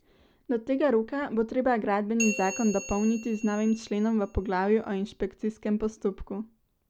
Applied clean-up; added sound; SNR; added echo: none; Bell; 12 dB; none.